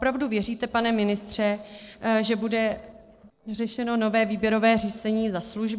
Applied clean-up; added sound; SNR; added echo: neural separator model SepFormer DNS4.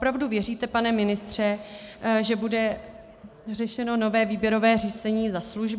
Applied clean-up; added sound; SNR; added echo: none; none; none; none.